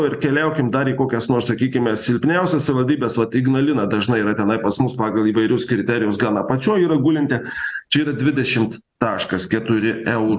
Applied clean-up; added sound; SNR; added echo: none; none; none; none.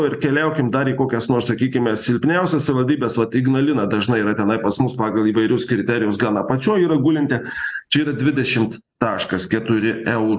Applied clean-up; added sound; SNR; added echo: neural mask model Resemble Enhance denoiser.